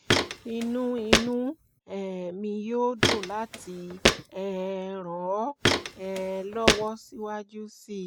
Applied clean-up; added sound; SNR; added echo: none; Walk, footsteps; -4 dB; none.